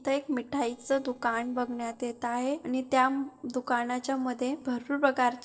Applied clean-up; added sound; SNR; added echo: neural separator model SepFormer DNS4.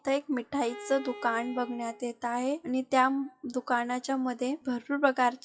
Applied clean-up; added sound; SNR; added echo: classical method WPE with log-MMSE.